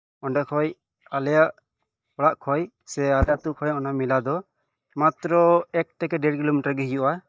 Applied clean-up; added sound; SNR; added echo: neural mask model DeepFilterNet 3.